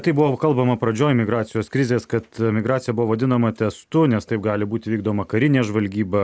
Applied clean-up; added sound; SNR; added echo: none; none; none; none.